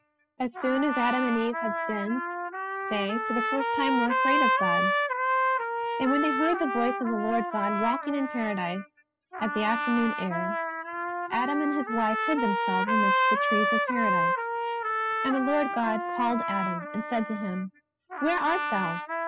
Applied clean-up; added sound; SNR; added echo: classical method spectral subtraction.